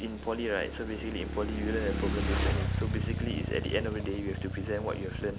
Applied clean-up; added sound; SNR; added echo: none; Motorcycle / Engine; -1 dB; none.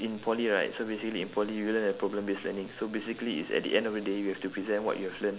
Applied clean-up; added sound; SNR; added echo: none; none; none; none.